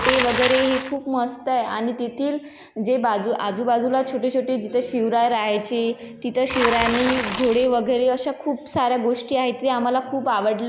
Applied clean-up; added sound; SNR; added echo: none; Bicycle; 10 dB; none.